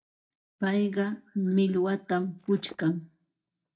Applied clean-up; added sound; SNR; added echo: neural mask model DeepFilterNet 3.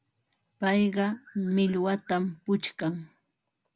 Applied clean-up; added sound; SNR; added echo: none; none; none; none.